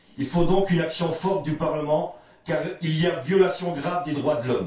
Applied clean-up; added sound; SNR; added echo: none; none; none; reverberation time 0.3 s.